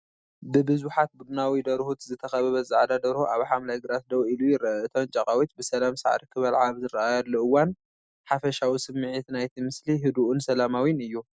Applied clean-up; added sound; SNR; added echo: none; none; none; none.